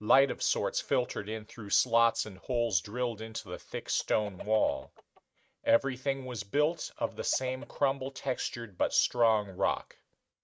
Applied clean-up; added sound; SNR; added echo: neural mask model RNNoise.